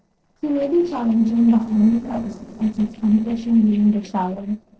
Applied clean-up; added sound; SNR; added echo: neural separator model SepFormer DNS4.